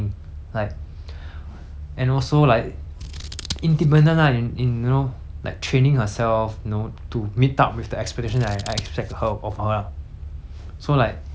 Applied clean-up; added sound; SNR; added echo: none; Scissors; 15 dB; none.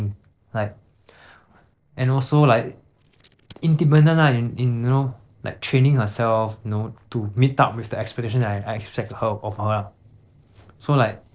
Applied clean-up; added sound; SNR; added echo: neural separator model SepFormer DNS4.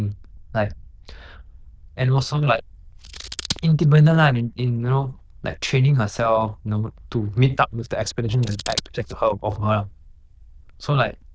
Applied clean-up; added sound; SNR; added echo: neural diffusion model UNIVERSE++.